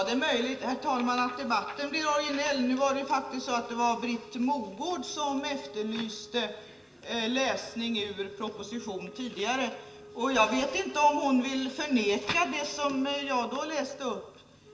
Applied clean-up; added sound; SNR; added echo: none; Wind instrument, woodwind instrument; 19 dB; reverberation time 0.8 s.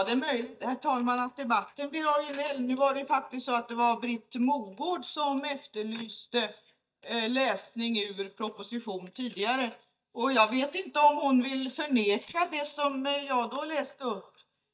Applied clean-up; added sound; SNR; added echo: neural mask model DeepFilterNet 3.